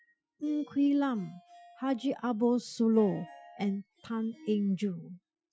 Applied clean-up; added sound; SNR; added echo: classical method Wiener filter.